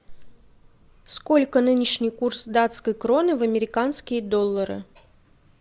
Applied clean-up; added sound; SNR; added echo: none; none; none; none.